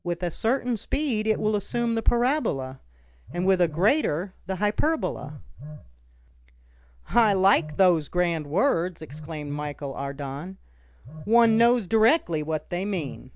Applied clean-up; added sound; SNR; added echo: neural mask model DeepFilterNet 3.